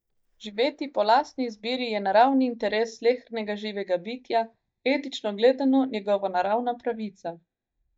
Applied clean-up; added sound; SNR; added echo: neural mask model DeepFilterNet 3.